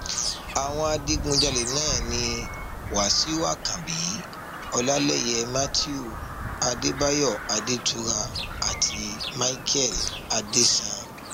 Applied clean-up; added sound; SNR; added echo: none; Bird vocalization, bird call, bird song; 6 dB; none.